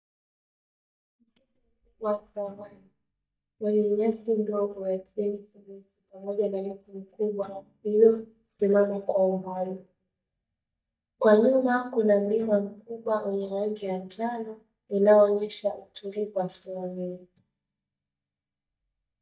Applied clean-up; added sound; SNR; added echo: neural mask model DeepFilterNet 3.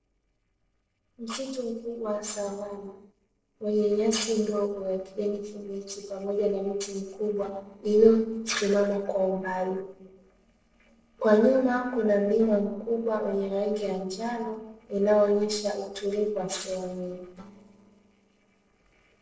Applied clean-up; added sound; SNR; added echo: neural separator model SepFormer DNS4.